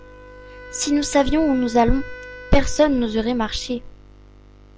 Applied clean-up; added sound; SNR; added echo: none; Wind instrument, woodwind instrument; 20 dB; none.